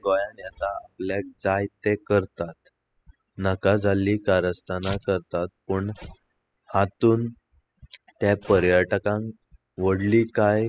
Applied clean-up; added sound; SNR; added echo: classical method spectral subtraction.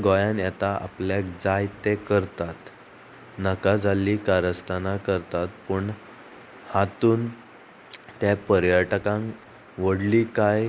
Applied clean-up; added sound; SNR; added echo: none; none; none; none.